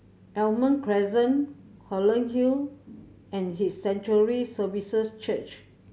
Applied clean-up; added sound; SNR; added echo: none; none; none; none.